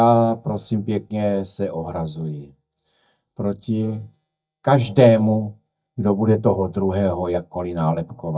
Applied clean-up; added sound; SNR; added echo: neural mask model DeepFilterNet 3.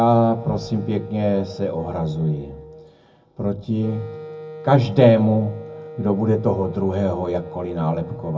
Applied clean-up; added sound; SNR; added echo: none; Wind instrument, woodwind instrument; 16 dB; reverberation time 0.4 s.